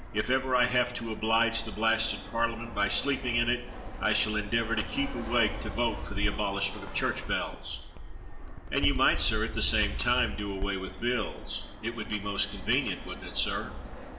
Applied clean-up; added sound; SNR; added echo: none; Fixed-wing aircraft, airplane; 6 dB; reverberation time 1.1 s.